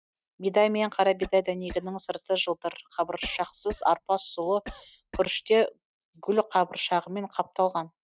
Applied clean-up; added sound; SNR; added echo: neural mask model RNNoise.